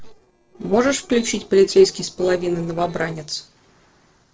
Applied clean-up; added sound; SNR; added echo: neural separator model SepFormer DNS4.